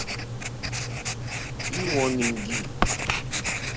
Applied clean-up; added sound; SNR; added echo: none; Writing; -4 dB; none.